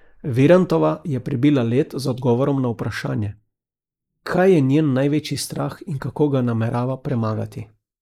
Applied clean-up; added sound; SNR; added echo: neural mask model Resemble Enhance denoiser.